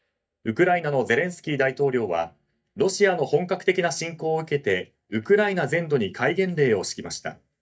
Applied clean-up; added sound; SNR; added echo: neural mask model DeepFilterNet 3.